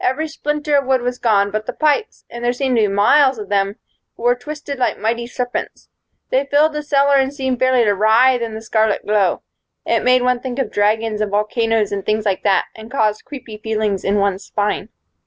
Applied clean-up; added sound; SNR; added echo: none; none; none; none.